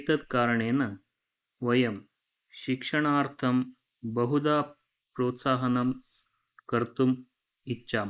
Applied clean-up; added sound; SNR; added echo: neural mask model Resemble Enhance denoiser.